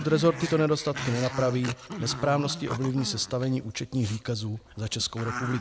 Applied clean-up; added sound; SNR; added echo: none; Growling; 10 dB; none.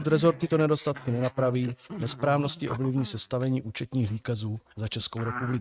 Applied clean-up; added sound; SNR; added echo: neural mask model RNNoise.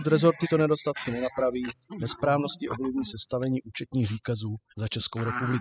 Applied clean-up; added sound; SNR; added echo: classical method spectral subtraction.